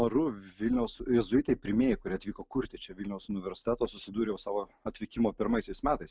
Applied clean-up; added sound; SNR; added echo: none; none; none; none.